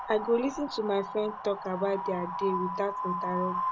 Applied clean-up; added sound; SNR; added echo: none; Wind; 4 dB; none.